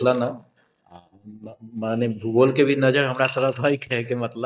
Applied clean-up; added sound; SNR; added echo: neural mask model DeepFilterNet 3.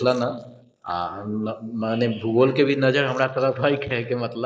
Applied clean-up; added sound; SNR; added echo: neural mask model Resemble Enhance denoiser.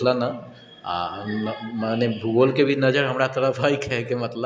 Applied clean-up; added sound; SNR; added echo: none; none; none; none.